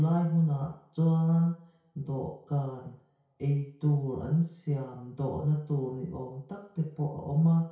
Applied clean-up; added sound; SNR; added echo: none; none; none; reverberation time 0.6 s.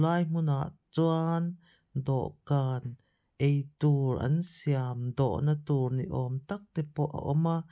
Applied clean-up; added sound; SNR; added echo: none; none; none; none.